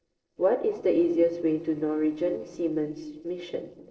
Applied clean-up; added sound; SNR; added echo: neural separator model SepFormer DNS4.